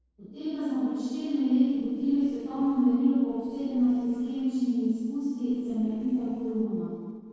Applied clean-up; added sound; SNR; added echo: neural separator model SepFormer DNS4.